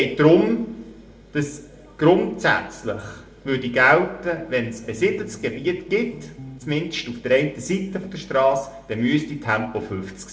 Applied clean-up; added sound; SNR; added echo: none; Bass guitar; 18 dB; reverberation time 0.4 s.